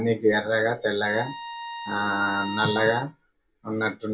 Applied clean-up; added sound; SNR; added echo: none; Bowed string instrument; 11 dB; reverberation time 0.1 s.